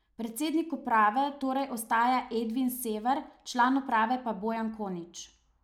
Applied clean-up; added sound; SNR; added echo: none; none; none; none.